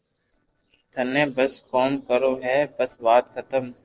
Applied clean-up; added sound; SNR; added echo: neural separator model SepFormer DNS4.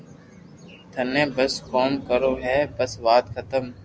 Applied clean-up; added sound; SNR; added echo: none; none; none; none.